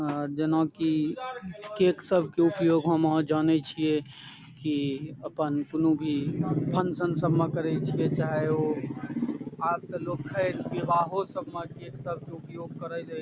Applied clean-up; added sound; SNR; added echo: none; none; none; none.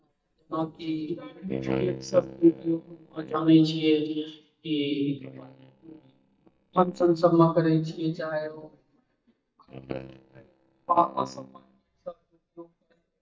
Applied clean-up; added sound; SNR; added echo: neural mask model DeepFilterNet 3.